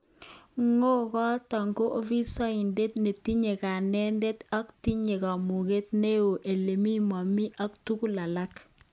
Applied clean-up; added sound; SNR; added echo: none; none; none; none.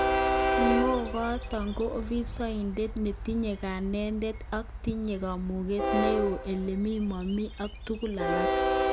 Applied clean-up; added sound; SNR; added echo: none; Train; 0 dB; none.